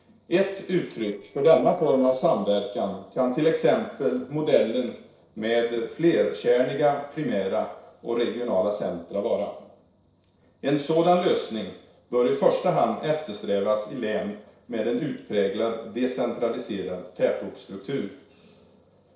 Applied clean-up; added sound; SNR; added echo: neural separator model SepFormer DNS4.